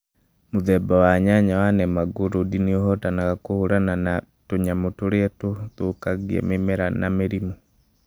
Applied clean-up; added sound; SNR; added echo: none; none; none; none.